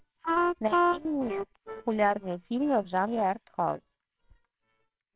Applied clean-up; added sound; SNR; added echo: neural separator model SepFormer WHAMR!.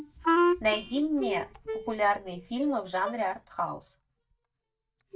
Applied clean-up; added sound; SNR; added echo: neural mask model DeepFilterNet 3.